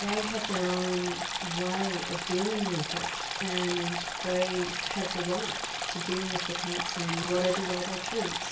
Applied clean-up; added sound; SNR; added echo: none; Stream; 1 dB; reverberation time 0.3 s.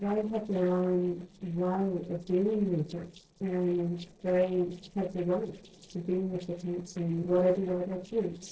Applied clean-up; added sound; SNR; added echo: neural separator model SepFormer DNS4.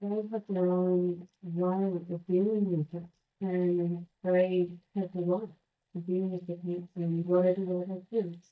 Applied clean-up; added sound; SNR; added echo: neural mask model DeepFilterNet 3.